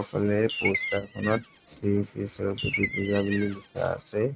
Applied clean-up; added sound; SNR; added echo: neural mask model RNNoise.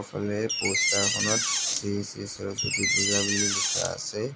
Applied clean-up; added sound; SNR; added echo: none; Door; -5 dB; none.